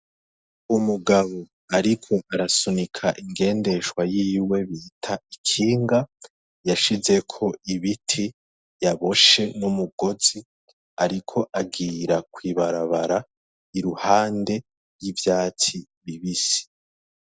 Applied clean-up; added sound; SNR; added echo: none; none; none; none.